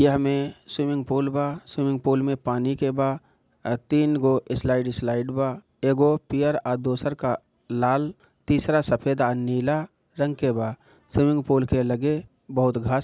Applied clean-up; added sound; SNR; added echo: none; none; none; none.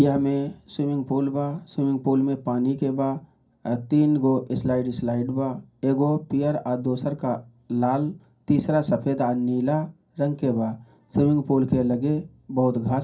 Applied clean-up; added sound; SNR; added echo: none; none; none; reverberation time 0.3 s.